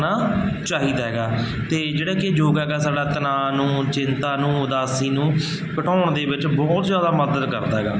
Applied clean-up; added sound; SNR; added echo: none; none; none; none.